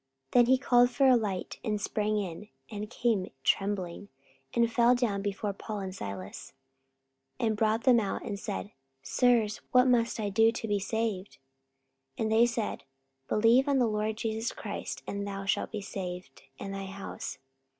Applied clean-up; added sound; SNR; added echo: none; none; none; none.